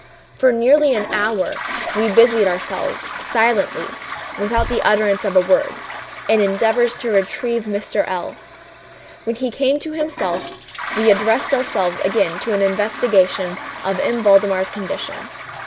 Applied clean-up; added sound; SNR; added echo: none; Toilet flush; 11 dB; none.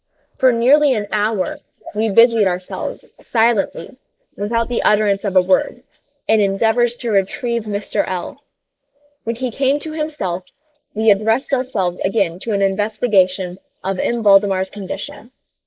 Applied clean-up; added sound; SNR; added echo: neural mask model Resemble Enhance denoiser.